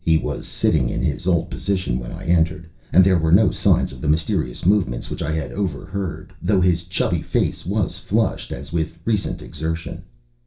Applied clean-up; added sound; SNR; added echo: none; none; none; reverberation time 0.3 s.